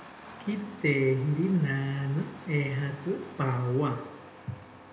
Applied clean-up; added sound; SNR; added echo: none; Engine starting; 17 dB; reverberation time 0.9 s.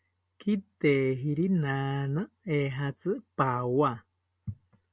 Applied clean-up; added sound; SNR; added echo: none; none; none; none.